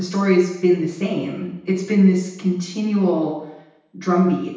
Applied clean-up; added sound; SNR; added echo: none; none; none; reverberation time 0.9 s.